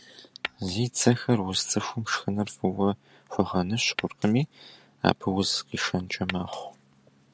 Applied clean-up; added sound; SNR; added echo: none; Glass; 13 dB; none.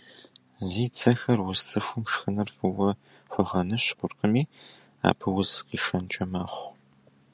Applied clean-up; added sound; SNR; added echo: none; none; none; none.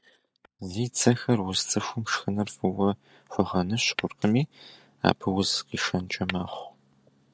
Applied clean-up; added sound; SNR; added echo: neural mask model DeepFilterNet 3.